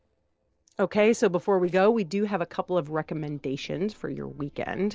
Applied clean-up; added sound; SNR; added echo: neural separator model SepFormer DNS4.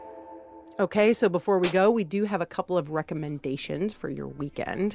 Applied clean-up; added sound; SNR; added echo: none; Tools; 9 dB; none.